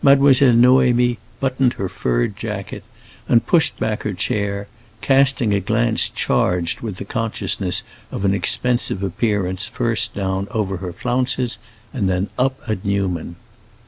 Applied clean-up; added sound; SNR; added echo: none; none; none; none.